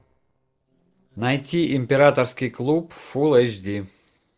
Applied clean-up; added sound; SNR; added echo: neural separator model SepFormer DNS4.